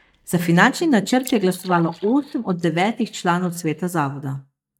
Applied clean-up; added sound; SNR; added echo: neural mask model DeepFilterNet 3.